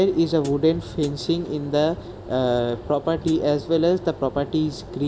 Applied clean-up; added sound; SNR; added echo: none; Hi-hat; 20 dB; reverberation time 0.7 s.